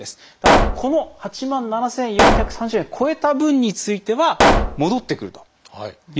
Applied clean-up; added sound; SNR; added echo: none; Explosion; -3 dB; none.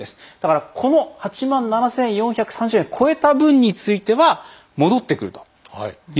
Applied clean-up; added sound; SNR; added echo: none; none; none; none.